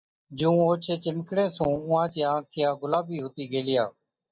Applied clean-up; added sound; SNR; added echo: neural mask model DeepFilterNet 3.